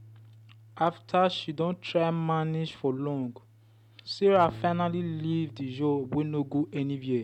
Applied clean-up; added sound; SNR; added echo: none; Bass guitar; 19 dB; none.